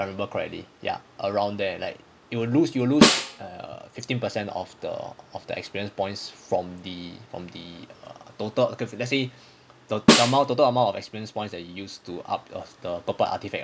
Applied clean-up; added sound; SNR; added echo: none; Snare drum; -5 dB; none.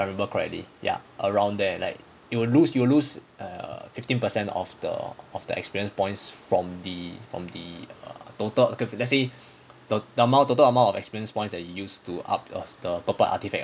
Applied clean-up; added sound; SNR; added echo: none; none; none; none.